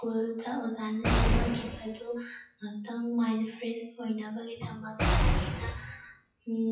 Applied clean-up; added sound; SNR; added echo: classical method WPE with log-MMSE.